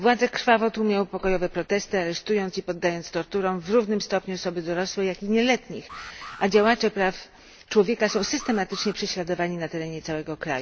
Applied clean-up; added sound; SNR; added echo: none; Alarm; 19 dB; none.